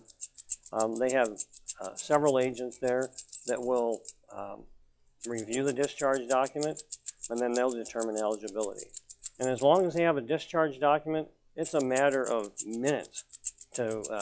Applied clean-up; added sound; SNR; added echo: classical method log-MMSE.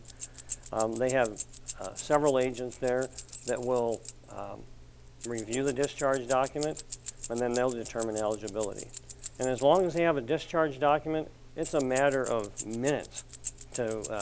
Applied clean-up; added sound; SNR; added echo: none; Keys jangling; 13 dB; none.